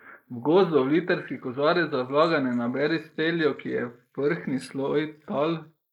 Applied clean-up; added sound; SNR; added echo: neural mask model Resemble Enhance denoiser.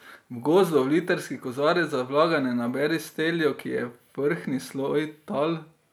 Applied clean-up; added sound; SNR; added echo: none; none; none; none.